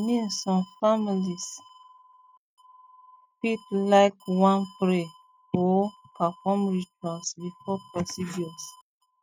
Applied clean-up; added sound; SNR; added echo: neural mask model RNNoise.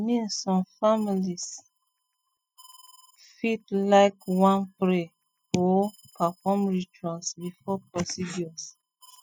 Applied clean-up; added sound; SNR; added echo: classical method spectral subtraction.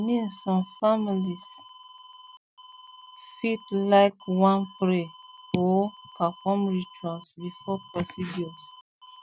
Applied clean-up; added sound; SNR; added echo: none; Alarm; 18 dB; none.